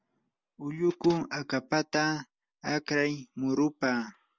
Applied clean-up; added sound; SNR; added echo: none; none; none; none.